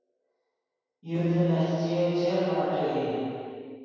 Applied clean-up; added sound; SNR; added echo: none; none; none; reverberation time 2.2 s.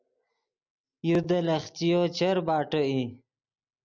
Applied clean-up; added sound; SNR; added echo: none; none; none; none.